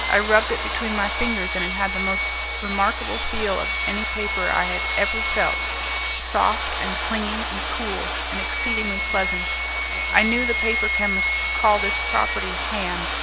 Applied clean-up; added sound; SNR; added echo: none; Sawing; -3 dB; none.